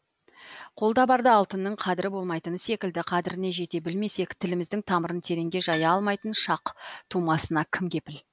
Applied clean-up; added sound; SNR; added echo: none; Piano; 15 dB; none.